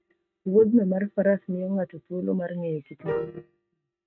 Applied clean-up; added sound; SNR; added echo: neural mask model RNNoise.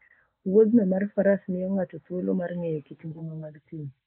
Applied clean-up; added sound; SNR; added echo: neural mask model Resemble Enhance denoiser.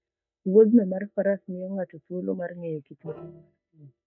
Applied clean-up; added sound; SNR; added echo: neural mask model DeepFilterNet 3.